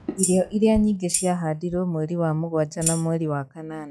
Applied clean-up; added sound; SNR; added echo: classical method log-MMSE.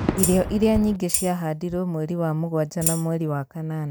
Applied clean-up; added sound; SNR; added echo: none; Fireworks + Tambourine; 7 dB; none.